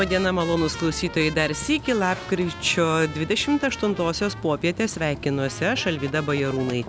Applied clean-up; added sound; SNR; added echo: none; Run / Train; 18 dB; none.